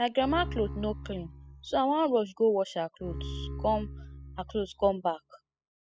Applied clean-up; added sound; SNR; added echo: classical method spectral subtraction.